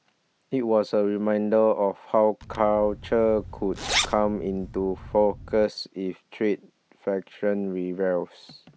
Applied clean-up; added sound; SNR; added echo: none; Zipper (clothing); 9 dB; none.